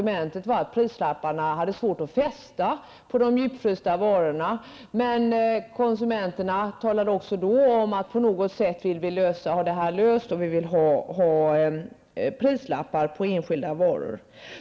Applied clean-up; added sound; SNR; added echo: none; none; none; none.